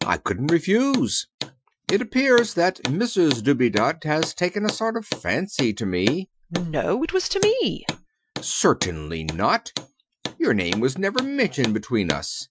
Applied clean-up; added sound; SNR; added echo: classical method Wiener filter.